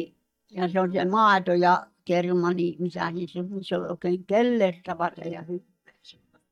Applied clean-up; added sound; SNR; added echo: neural mask model DeepFilterNet 3.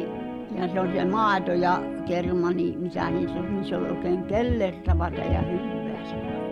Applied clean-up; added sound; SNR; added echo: none; Guitar; 6 dB; none.